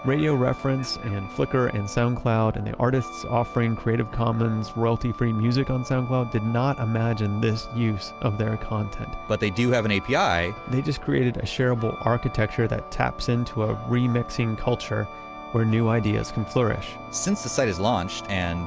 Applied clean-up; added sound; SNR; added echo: none; Wind instrument, woodwind instrument; 17 dB; none.